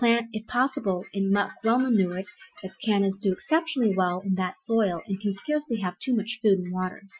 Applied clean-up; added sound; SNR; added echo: classical method Wiener filter.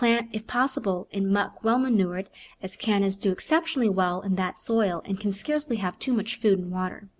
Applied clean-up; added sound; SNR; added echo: none; none; none; none.